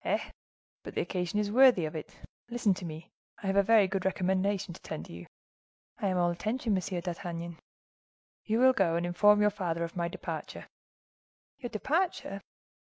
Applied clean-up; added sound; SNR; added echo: none; none; none; none.